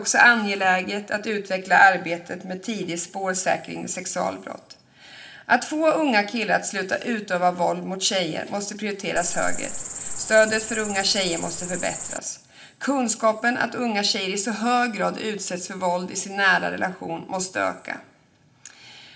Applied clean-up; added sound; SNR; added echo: none; Cricket; 6 dB; reverberation time 0.8 s.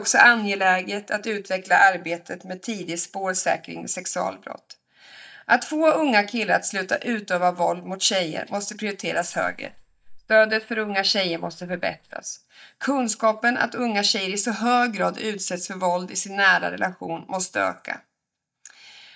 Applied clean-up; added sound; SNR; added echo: neural mask model DeepFilterNet 3.